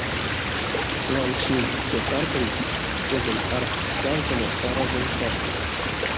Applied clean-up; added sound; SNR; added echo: none; Stream; -4 dB; none.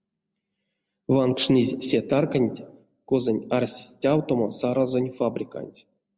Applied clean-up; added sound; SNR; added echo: none; none; none; none.